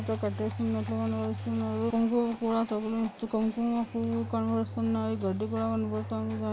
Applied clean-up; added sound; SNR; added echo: none; Livestock, farm animals, working animals; 19 dB; none.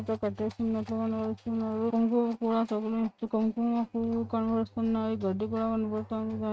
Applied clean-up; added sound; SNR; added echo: neural mask model RNNoise.